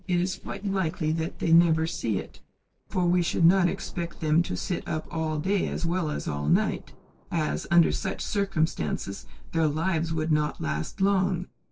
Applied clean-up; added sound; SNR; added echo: neural separator model SepFormer DNS4.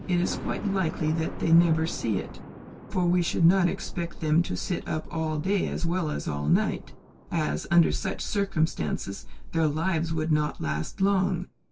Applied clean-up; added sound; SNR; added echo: none; Thunder; 17 dB; reverberation time 0.1 s.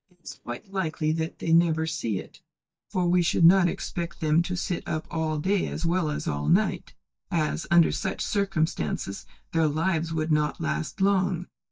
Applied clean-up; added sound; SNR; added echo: neural mask model DeepFilterNet 3.